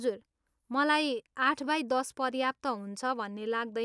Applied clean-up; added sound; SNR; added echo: none; none; none; none.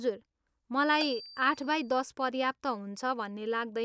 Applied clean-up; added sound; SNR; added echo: none; Marimba, xylophone; 13 dB; none.